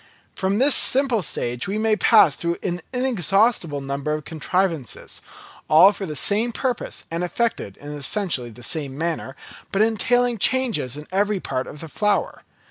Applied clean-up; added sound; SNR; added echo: none; none; none; none.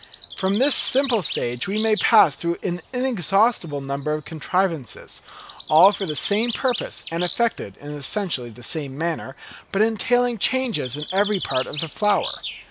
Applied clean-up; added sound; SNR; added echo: none; Bird; 14 dB; none.